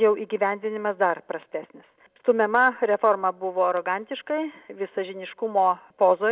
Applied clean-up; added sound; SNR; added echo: none; none; none; none.